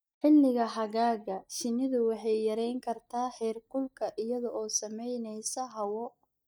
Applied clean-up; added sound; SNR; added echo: neural mask model DeepFilterNet 3.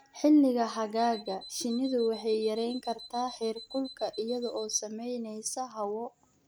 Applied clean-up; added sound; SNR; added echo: none; Alarm; 17 dB; none.